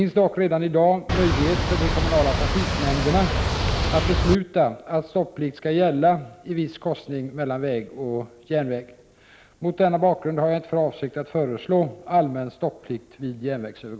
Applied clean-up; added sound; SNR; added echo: none; Boat, Water vehicle; -1 dB; none.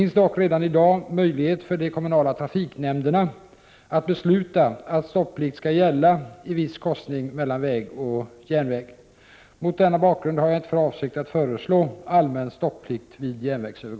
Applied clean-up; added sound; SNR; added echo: none; none; none; none.